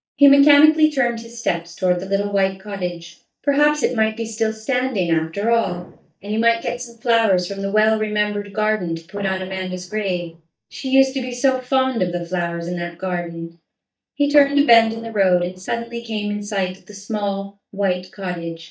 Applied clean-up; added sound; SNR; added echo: neural mask model DeepFilterNet 3.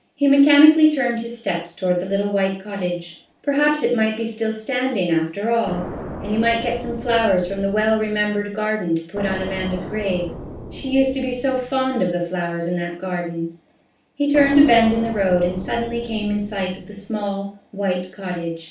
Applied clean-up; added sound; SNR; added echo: none; Explosion; 12 dB; reverberation time 0.3 s.